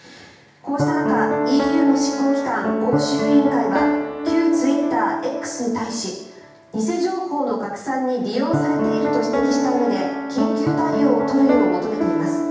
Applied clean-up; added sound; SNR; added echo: none; Piano; 0 dB; reverberation time 0.9 s.